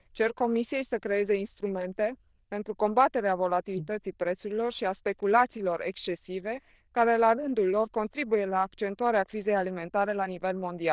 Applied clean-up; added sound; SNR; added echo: neural diffusion model UNIVERSE++.